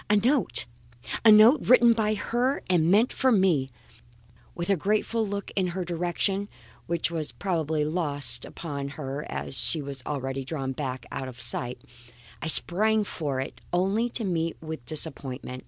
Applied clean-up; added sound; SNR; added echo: none; none; none; none.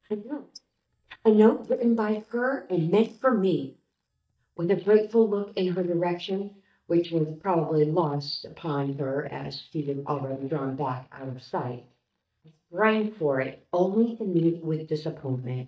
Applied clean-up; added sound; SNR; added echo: neural mask model DeepFilterNet 3.